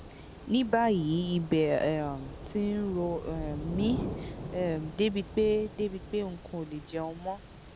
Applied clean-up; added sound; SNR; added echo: none; Thunder / Rain; 11 dB; none.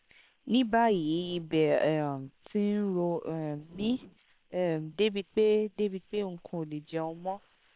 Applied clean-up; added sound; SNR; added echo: neural separator model SepFormer WHAM!.